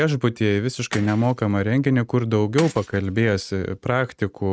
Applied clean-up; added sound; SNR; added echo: neural mask model RNNoise.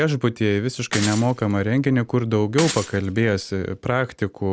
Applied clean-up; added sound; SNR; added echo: none; Shatter / Crushing; 11 dB; none.